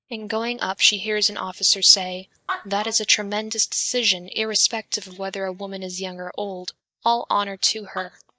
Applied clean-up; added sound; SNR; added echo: neural mask model DeepFilterNet 3.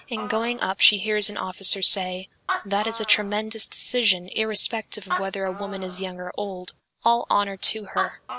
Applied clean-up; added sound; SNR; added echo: none; Animal; 13 dB; none.